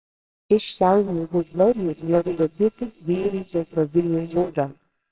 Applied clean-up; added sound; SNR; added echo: neural separator model SepFormer WHAMR!.